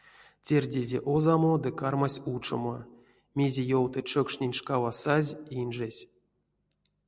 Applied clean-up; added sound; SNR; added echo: none; none; none; none.